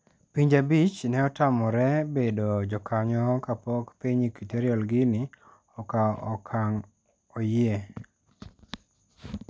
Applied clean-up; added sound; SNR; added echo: none; none; none; none.